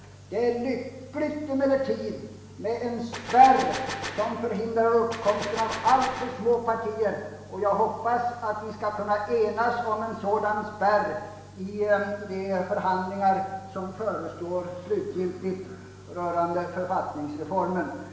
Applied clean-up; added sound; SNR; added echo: none; Gunshot, gunfire; 10 dB; reverberation time 0.9 s.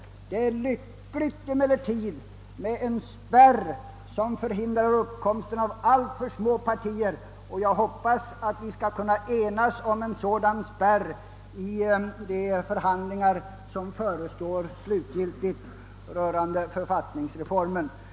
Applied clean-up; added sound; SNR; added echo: none; none; none; none.